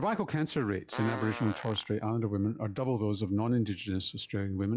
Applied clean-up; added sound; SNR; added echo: classical method log-MMSE.